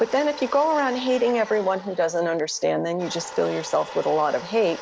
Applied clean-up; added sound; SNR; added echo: none; Domestic sounds, home sounds; 16 dB; none.